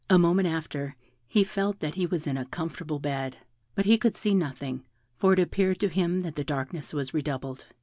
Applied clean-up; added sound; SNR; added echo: none; none; none; none.